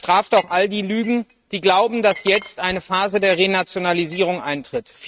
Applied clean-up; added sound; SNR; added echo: neural mask model RNNoise.